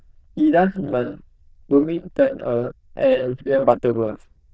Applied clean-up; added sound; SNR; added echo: neural diffusion model UNIVERSE++.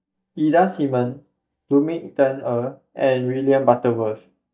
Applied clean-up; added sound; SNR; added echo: neural mask model DeepFilterNet 3.